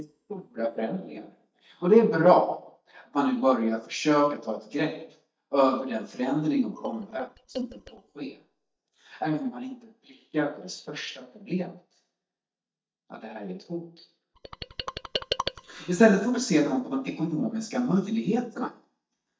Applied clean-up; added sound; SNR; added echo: neural mask model DeepFilterNet 3.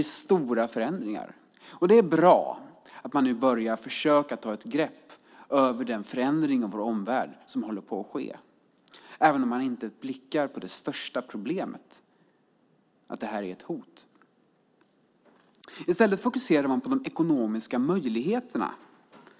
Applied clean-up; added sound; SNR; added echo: none; none; none; none.